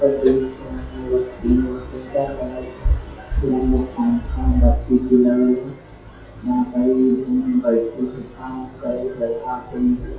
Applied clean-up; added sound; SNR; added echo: classical method WPE with log-MMSE.